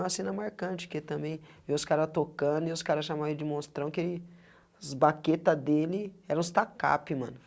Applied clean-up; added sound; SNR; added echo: none; none; none; none.